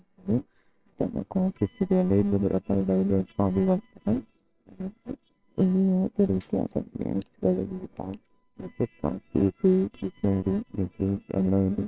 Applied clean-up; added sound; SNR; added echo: neural separator model SepFormer WHAMR!.